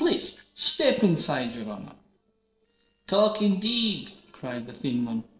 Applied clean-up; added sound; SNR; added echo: neural separator model SepFormer DNS4.